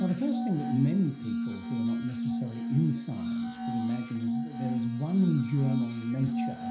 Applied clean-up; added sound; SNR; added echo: none; Glass; 1 dB; reverberation time 0.5 s.